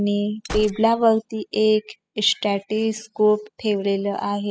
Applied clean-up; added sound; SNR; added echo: classical method spectral subtraction.